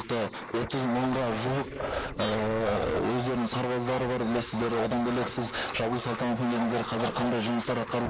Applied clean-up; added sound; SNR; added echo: neural mask model Resemble Enhance denoiser.